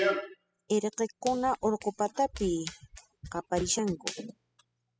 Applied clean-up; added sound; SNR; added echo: classical method spectral subtraction.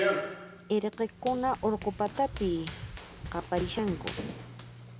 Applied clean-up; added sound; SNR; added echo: none; Run; 5 dB; none.